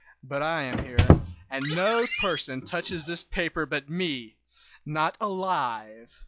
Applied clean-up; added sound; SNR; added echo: classical method log-MMSE.